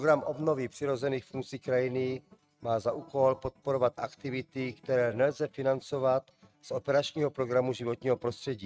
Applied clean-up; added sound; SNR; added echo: neural mask model RNNoise.